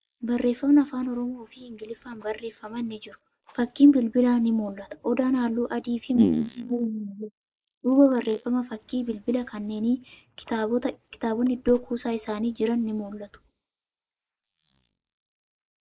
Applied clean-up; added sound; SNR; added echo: neural mask model Resemble Enhance denoiser.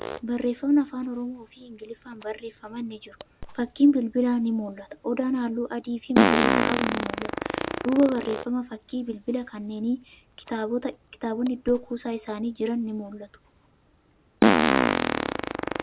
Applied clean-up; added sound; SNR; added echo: none; Fart; 1 dB; none.